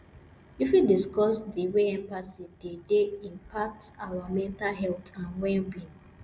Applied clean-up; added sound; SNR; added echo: none; none; none; none.